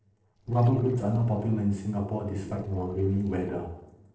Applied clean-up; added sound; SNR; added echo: neural separator model SepFormer DNS4.